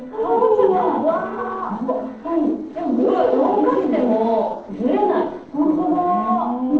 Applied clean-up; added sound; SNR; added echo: neural separator model SepFormer DNS4.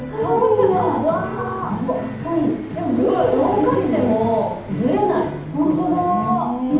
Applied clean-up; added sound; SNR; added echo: none; Car passing by; 18 dB; reverberation time 0.8 s.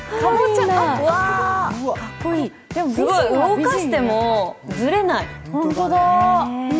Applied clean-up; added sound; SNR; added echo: none; none; none; none.